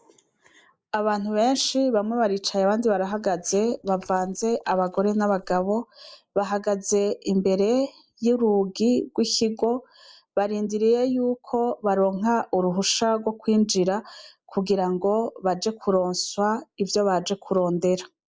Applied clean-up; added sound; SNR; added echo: neural mask model Resemble Enhance denoiser.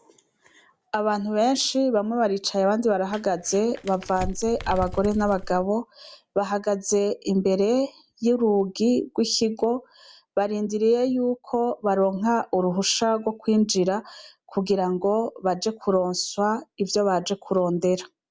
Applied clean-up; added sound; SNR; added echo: none; Crumpling, crinkling; 11 dB; none.